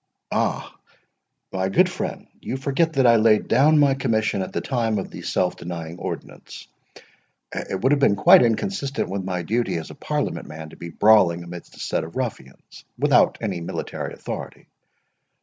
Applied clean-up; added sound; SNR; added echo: none; none; none; none.